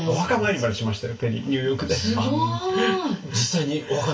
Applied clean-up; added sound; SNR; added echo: none; none; none; reverberation time 0.2 s.